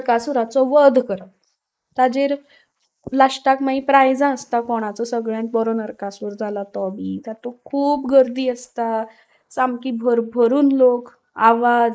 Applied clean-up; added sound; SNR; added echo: neural mask model Resemble Enhance denoiser.